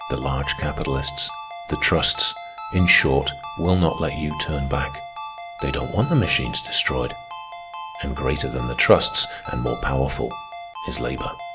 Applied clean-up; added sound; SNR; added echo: none; Ringtone; 11 dB; none.